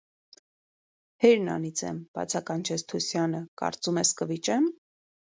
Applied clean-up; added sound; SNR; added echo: none; none; none; none.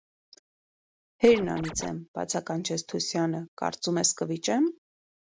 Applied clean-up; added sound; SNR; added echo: none; Scratching (performance technique); 11 dB; none.